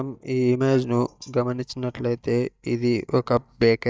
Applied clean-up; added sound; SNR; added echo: neural mask model DeepFilterNet 3.